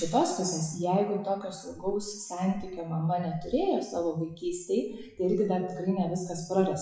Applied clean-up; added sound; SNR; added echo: classical method WPE with log-MMSE.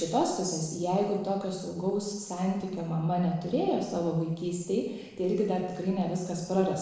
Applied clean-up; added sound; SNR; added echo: neural separator model SepFormer DNS4.